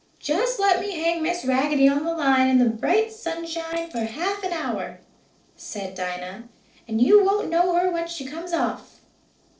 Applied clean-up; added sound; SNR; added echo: neural separator model SepFormer DNS4.